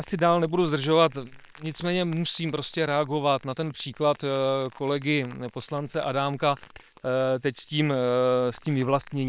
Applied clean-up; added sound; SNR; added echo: neural separator model SepFormer WHAM!.